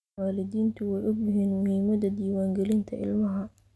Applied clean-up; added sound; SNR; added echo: none; none; none; none.